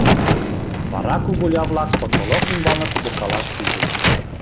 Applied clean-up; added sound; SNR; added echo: none; Thunder + Crack; -5 dB; none.